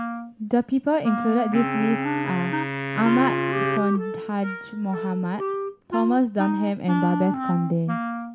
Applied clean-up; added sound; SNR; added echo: none; Wind instrument, woodwind instrument + Wind instrument, woodwind instrument; 4 dB; none.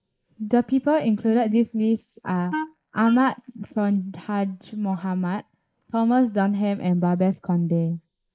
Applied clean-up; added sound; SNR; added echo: neural mask model Resemble Enhance denoiser.